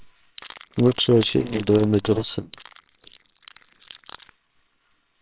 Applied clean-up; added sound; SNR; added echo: neural separator model SepFormer WHAMR!.